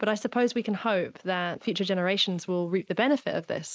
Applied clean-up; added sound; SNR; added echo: neural mask model Resemble Enhance denoiser.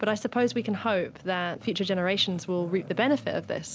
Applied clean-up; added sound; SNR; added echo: none; Growling; 18 dB; none.